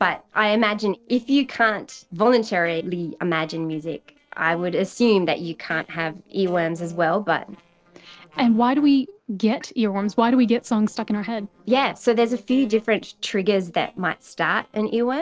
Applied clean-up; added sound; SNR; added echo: neural separator model SepFormer DNS4.